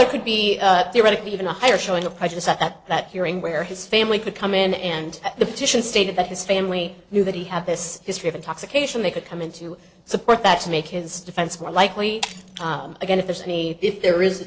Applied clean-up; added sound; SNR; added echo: neural separator model SepFormer DNS4.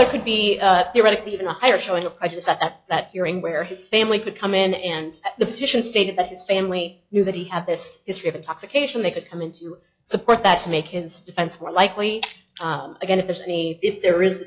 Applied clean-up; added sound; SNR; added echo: classical method log-MMSE.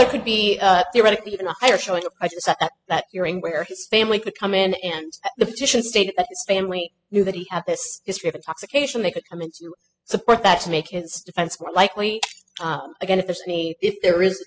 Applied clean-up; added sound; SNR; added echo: classical method spectral subtraction.